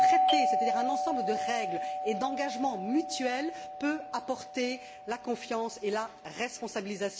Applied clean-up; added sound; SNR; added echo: none; Doorbell; -1 dB; none.